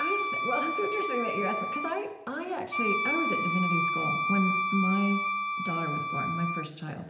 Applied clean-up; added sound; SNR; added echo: none; Wind instrument, woodwind instrument; -1 dB; reverberation time 0.8 s.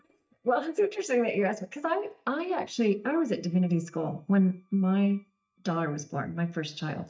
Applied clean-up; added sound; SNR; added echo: neural mask model DeepFilterNet 3.